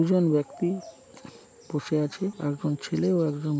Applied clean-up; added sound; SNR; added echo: none; none; none; none.